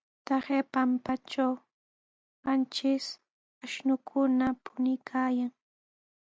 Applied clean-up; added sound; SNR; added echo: none; none; none; none.